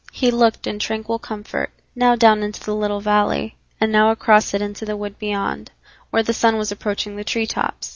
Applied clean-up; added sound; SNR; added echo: none; none; none; none.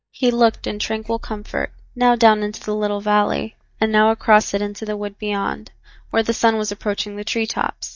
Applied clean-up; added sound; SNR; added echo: neural mask model DeepFilterNet 3.